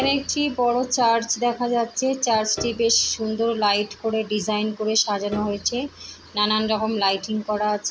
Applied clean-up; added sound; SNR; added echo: none; Piano; 19 dB; none.